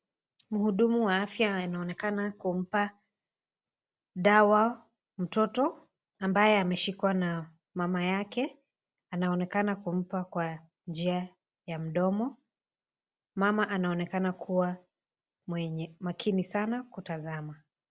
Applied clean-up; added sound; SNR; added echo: none; none; none; none.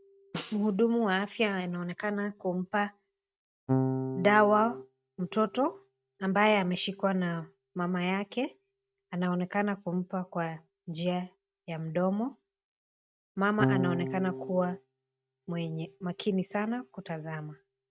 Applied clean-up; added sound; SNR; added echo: neural mask model RNNoise.